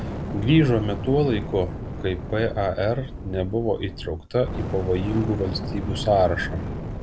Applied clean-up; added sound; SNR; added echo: none; Fire; 7 dB; none.